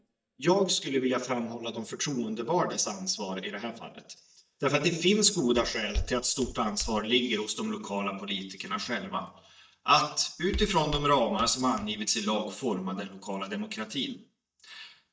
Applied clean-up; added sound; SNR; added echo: neural mask model DeepFilterNet 3.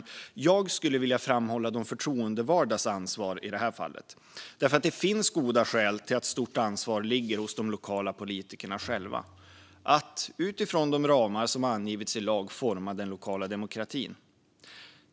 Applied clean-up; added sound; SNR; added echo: none; none; none; none.